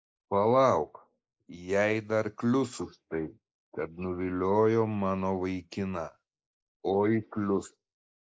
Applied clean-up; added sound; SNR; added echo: neural mask model Resemble Enhance denoiser.